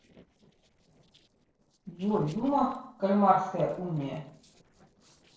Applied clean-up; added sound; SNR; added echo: neural separator model SepFormer DNS4.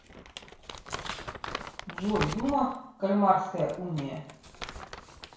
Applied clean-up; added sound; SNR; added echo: none; Crumpling, crinkling; 10 dB; reverberation time 0.6 s.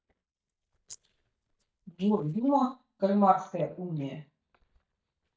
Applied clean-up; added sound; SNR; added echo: neural mask model DeepFilterNet 3.